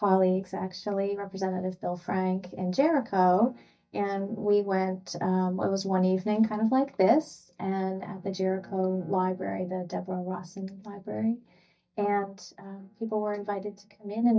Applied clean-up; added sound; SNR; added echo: neural mask model DeepFilterNet 3.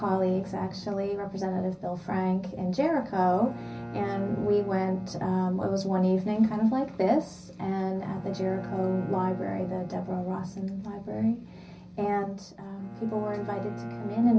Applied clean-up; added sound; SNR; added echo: none; Bowed string instrument; 15 dB; reverberation time 0.4 s.